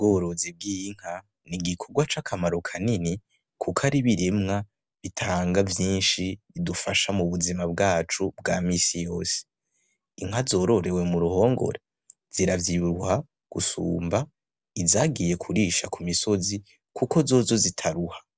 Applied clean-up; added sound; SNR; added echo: none; none; none; none.